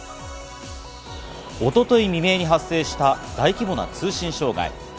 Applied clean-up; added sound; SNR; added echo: none; none; none; none.